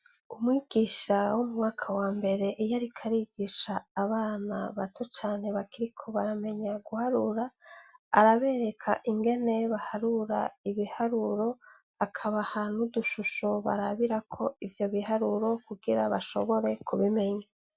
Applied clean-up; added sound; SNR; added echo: none; none; none; none.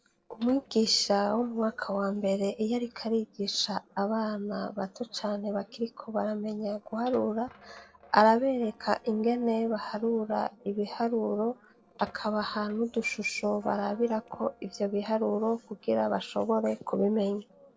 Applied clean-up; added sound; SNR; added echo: neural separator model SepFormer DNS4.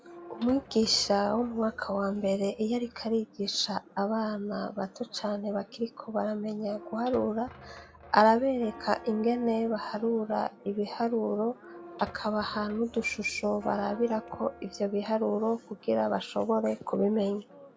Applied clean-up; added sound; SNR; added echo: none; Church bell + Squeak / Thump, thud; 19 dB; none.